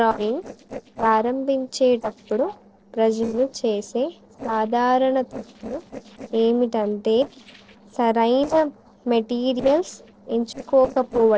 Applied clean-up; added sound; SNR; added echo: neural separator model SepFormer DNS4.